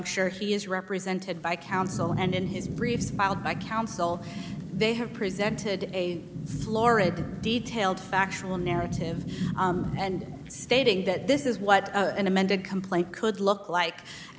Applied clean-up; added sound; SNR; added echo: none; Rain / Thunderstorm; 8 dB; none.